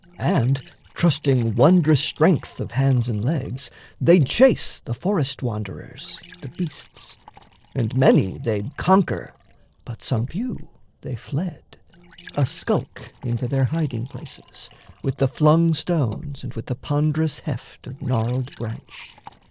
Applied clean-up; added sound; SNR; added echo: neural separator model SepFormer DNS4.